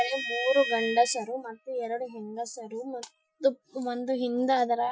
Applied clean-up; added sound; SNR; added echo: classical method Wiener filter.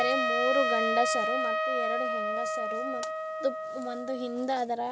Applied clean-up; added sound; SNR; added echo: none; Trumpet; -2 dB; none.